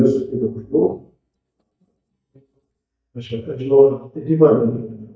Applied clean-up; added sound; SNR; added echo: neural mask model DeepFilterNet 3.